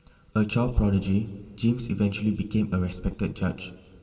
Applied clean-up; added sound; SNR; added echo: none; none; none; reverberation time 1.9 s.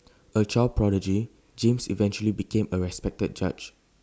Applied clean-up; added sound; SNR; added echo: none; none; none; none.